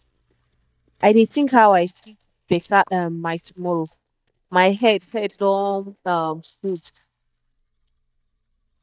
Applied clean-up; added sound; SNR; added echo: neural mask model DeepFilterNet 3.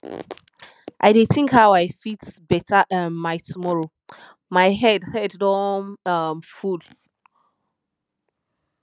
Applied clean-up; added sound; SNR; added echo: none; none; none; none.